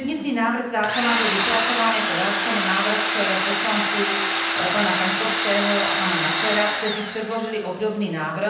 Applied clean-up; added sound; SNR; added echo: none; Domestic sounds, home sounds; 0 dB; reverberation time 0.8 s.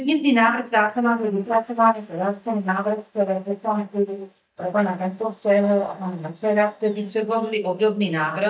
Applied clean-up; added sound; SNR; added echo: neural mask model DeepFilterNet 3.